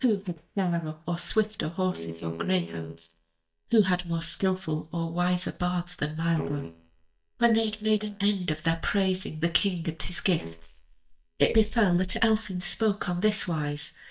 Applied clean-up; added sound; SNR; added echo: neural mask model DeepFilterNet 3.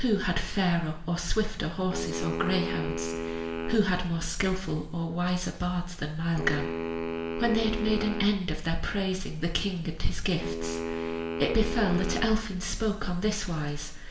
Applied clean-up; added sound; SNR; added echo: none; Wind instrument, woodwind instrument; 7 dB; reverberation time 1.2 s.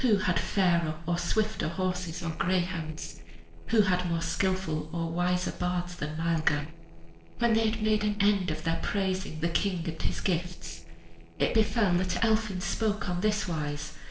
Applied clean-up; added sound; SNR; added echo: neural separator model SepFormer DNS4.